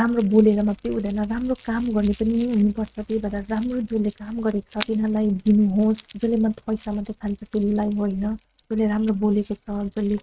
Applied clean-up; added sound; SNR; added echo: neural mask model RNNoise.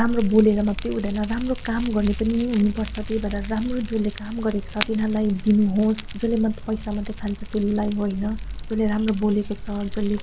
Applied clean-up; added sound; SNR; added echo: none; Fire; 8 dB; none.